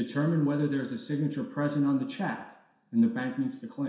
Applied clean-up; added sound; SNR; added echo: none; none; none; reverberation time 0.7 s.